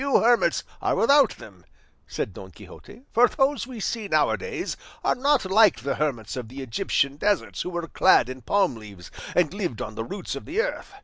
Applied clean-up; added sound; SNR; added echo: none; none; none; none.